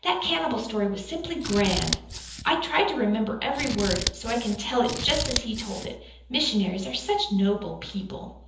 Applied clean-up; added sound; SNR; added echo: none; Scissors; 5 dB; reverberation time 0.7 s.